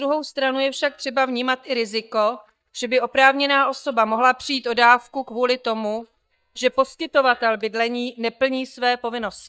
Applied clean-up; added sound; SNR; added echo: neural mask model DeepFilterNet 3.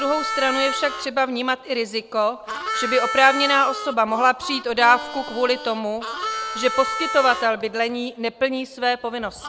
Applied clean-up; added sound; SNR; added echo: none; Harmonica; 8 dB; none.